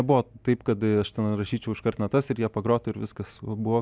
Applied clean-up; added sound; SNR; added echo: none; none; none; none.